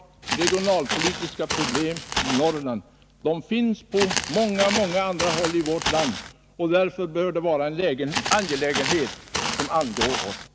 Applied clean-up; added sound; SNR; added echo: none; Walk, footsteps; 3 dB; none.